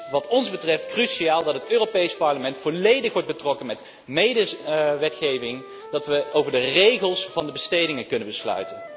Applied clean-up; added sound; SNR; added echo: none; Wind instrument, woodwind instrument; 17 dB; none.